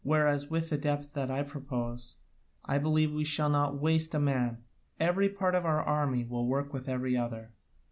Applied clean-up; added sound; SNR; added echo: none; none; none; none.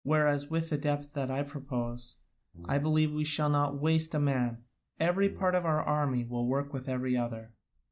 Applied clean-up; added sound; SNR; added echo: neural mask model DeepFilterNet 3.